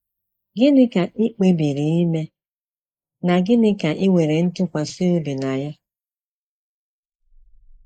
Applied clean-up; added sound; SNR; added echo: neural mask model Resemble Enhance denoiser.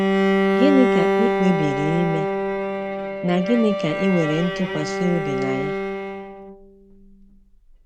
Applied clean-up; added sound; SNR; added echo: none; Bowed string instrument; -1 dB; none.